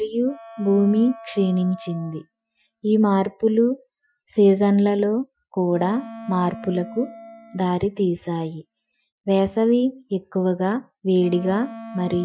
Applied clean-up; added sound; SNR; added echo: classical method Wiener filter.